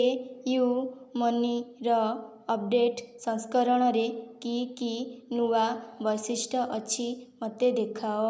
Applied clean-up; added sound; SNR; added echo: none; none; none; none.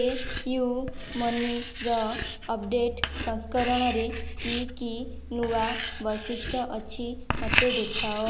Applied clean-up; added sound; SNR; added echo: none; Writing; 3 dB; none.